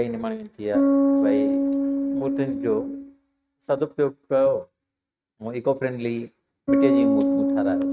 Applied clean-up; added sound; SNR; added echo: neural mask model RNNoise.